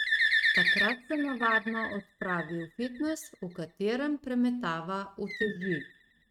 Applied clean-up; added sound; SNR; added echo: neural mask model RNNoise.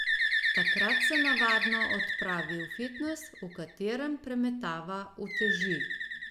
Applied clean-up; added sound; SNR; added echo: none; Bird; -4 dB; none.